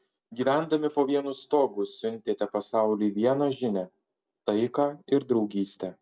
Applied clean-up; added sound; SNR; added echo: none; none; none; none.